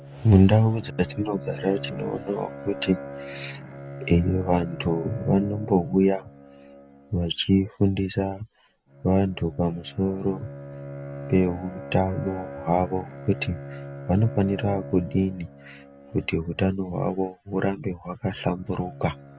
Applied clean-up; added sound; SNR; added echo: none; Bowed string instrument; 14 dB; none.